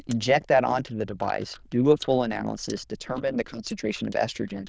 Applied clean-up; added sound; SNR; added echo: neural diffusion model UNIVERSE++.